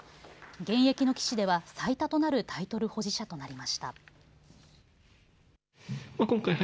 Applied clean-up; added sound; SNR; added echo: none; none; none; none.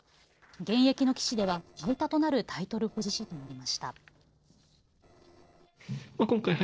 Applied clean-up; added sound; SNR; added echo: neural separator model SepFormer DNS4.